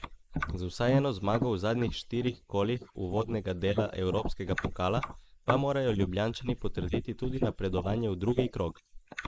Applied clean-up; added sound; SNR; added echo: neural mask model Resemble Enhance denoiser.